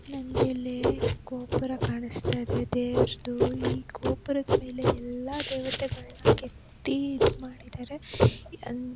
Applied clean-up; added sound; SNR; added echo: none; Writing; -4 dB; none.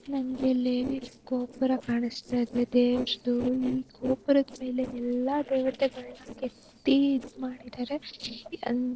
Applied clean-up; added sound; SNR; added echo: neural separator model SepFormer DNS4.